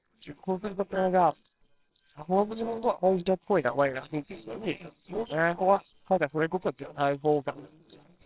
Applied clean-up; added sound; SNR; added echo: neural separator model SepFormer WHAMR!.